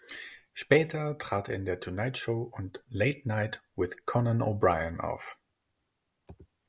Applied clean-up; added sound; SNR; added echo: none; none; none; none.